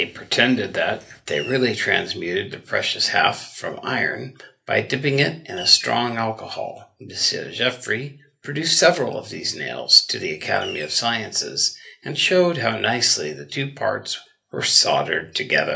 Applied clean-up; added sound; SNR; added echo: none; Fireworks; 13 dB; reverberation time 0.3 s.